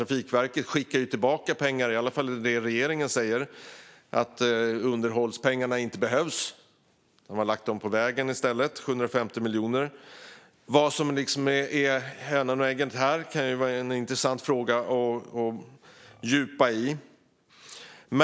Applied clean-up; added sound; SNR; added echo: none; none; none; none.